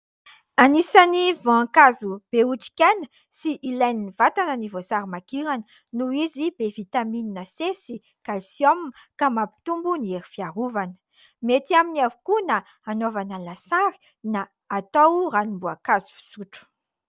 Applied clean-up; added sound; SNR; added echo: none; none; none; none.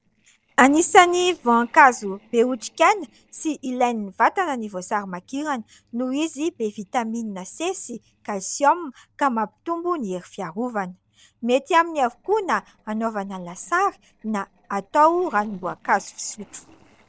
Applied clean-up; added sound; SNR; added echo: neural separator model SepFormer DNS4.